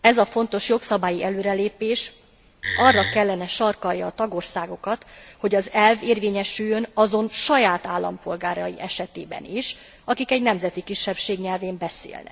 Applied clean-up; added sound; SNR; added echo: none; Wood; 2 dB; none.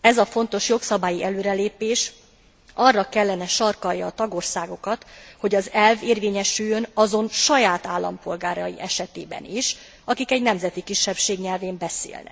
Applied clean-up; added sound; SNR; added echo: none; none; none; none.